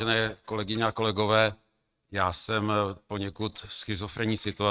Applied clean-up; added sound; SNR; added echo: neural mask model RNNoise.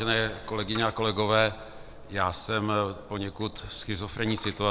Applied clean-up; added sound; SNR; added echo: none; Coin (dropping); 16 dB; none.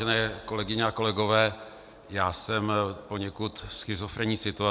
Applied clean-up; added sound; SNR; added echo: none; none; none; none.